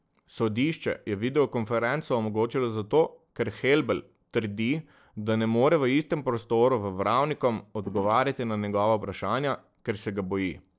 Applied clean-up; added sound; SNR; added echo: neural separator model SepFormer DNS4.